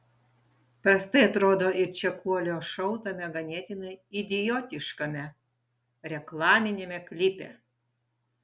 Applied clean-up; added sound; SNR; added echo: none; none; none; none.